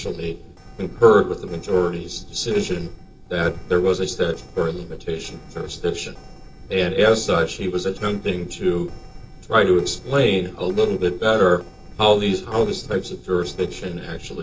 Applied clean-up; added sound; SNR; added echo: neural separator model SepFormer DNS4.